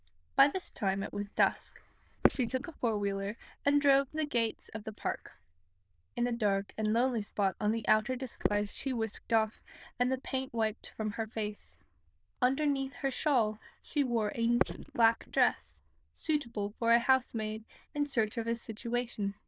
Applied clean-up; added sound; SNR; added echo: neural diffusion model UNIVERSE++.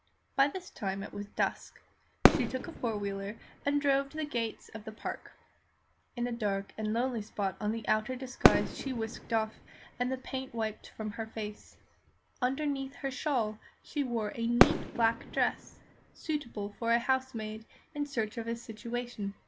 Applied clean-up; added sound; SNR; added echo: none; Fireworks; -1 dB; none.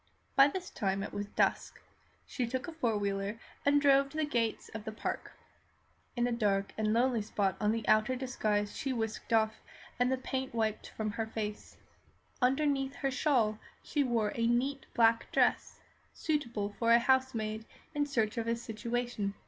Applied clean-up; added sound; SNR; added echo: none; none; none; none.